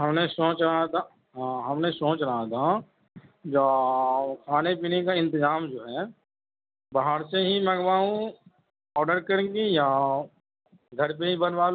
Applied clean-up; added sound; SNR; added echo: none; none; none; none.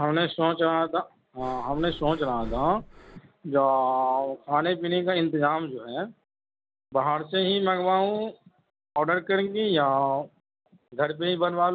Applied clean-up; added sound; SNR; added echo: none; Breathing; 13 dB; none.